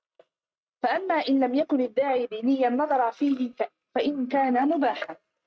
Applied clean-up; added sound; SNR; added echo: neural mask model RNNoise.